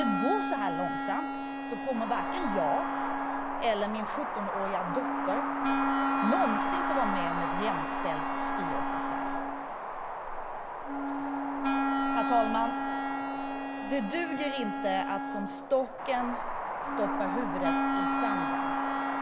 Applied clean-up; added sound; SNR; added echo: none; Wind instrument, woodwind instrument + Wind; -3 dB; none.